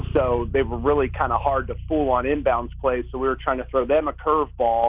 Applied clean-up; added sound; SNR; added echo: none; Bass guitar; 11 dB; none.